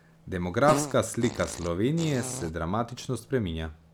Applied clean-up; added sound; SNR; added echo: none; Fart; 9 dB; none.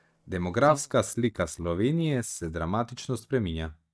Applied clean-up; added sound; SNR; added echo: neural mask model DeepFilterNet 3.